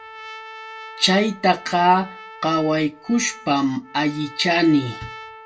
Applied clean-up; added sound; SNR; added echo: none; Trumpet; 17 dB; reverberation time 0.2 s.